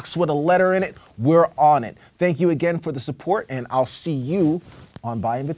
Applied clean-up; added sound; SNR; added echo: none; none; none; none.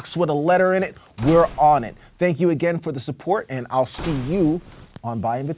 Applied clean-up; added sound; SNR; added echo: none; Slam / Wood; 19 dB; none.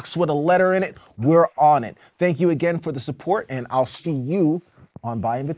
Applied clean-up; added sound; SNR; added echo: neural mask model Resemble Enhance denoiser.